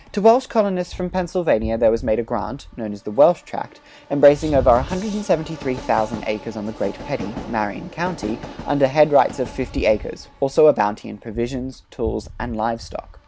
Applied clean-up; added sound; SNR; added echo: none; Train; 14 dB; none.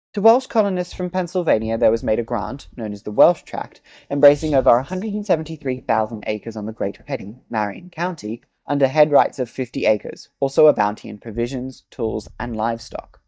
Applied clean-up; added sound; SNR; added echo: neural mask model DeepFilterNet 3.